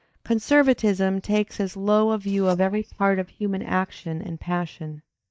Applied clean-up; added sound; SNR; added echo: neural mask model DeepFilterNet 3.